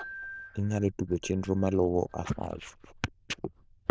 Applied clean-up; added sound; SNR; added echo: neural diffusion model UNIVERSE++.